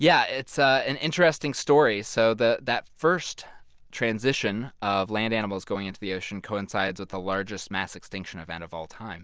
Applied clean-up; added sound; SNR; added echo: none; none; none; none.